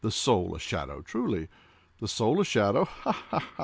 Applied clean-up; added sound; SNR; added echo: none; none; none; none.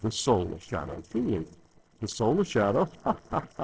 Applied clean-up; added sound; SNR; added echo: neural separator model SepFormer DNS4.